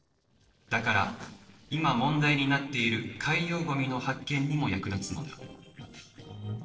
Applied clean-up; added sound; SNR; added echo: neural separator model SepFormer DNS4.